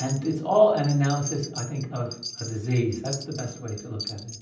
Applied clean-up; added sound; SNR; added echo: none; Wind chime; 14 dB; reverberation time 0.6 s.